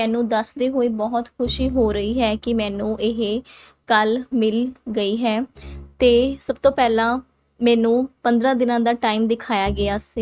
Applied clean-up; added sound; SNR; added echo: neural mask model RNNoise.